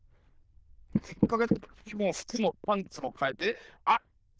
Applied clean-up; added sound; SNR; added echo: neural diffusion model UNIVERSE++.